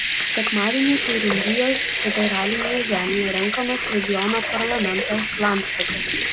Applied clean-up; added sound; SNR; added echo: none; Sink (filling or washing) / Water tap, faucet / Liquid; -3 dB; none.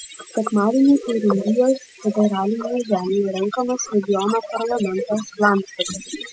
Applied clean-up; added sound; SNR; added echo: classical method spectral subtraction.